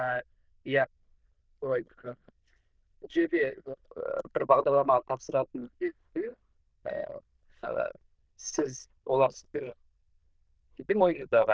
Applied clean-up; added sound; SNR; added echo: neural diffusion model UNIVERSE++.